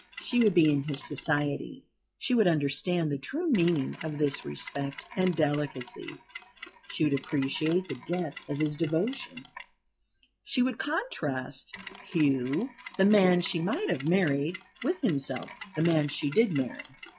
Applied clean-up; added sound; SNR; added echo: classical method log-MMSE.